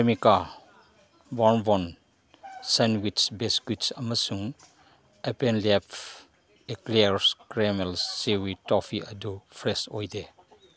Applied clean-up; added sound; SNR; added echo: none; none; none; none.